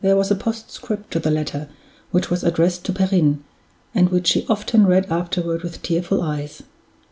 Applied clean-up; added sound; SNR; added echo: none; none; none; none.